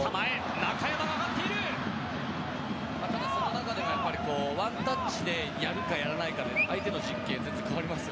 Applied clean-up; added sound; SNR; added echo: none; none; none; none.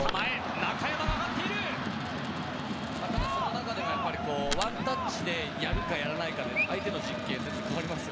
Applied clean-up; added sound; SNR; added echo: none; Coin (dropping) + Bass drum; 9 dB; none.